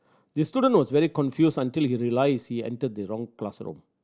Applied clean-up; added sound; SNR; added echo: none; none; none; none.